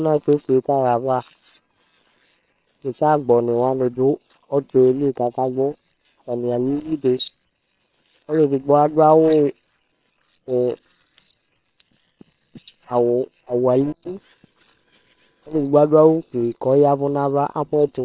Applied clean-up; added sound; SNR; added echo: neural separator model SepFormer WHAM!.